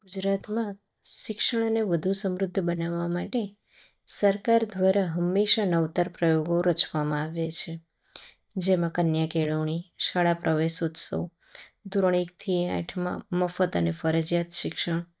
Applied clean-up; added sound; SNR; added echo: neural mask model DeepFilterNet 3.